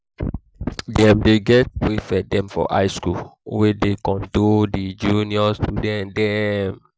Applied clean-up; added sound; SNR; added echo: none; none; none; none.